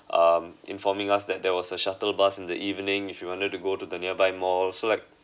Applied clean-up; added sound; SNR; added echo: none; none; none; none.